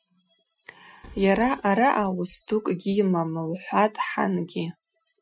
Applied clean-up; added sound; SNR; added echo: classical method Wiener filter.